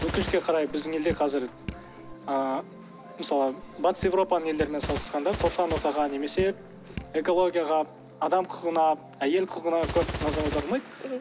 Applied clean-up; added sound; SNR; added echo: none; Gunshot, gunfire + Drip; 11 dB; none.